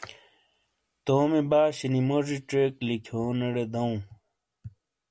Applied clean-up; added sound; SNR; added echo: none; none; none; none.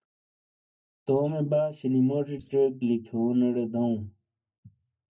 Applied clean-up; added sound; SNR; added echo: neural mask model DeepFilterNet 3.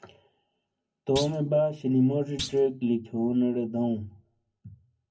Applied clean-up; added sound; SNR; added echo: none; Thump, thud; 13 dB; reverberation time 0.3 s.